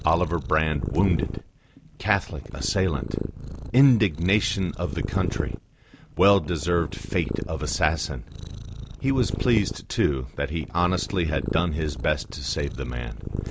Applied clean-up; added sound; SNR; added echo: none; Purr; 7 dB; none.